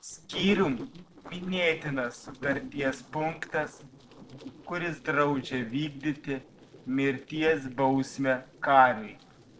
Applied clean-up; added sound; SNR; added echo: neural separator model SepFormer DNS4.